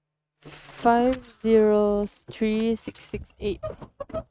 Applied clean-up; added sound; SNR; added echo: neural mask model RNNoise.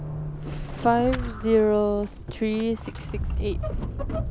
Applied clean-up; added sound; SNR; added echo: none; Squeak / Accelerating, revving, vroom / Vehicle; 5 dB; none.